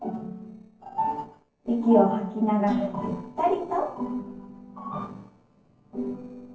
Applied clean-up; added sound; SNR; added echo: neural separator model SepFormer DNS4.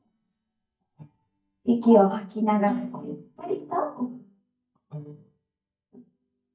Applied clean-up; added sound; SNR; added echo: neural mask model DeepFilterNet 3.